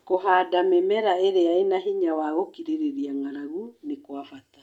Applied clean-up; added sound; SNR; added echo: none; none; none; none.